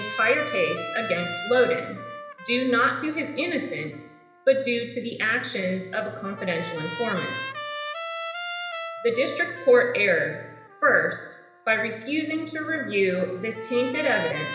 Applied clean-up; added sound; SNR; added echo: none; Trumpet; 11 dB; reverberation time 0.9 s.